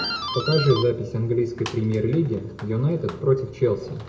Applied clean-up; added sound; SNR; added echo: none; Doorbell; 12 dB; reverberation time 0.5 s.